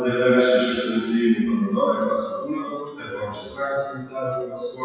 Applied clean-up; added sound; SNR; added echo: classical method WPE with log-MMSE.